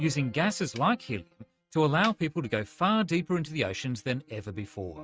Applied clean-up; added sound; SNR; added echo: neural mask model RNNoise.